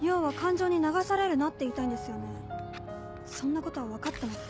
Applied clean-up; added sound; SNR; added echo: none; Bass guitar + Fire; 20 dB; none.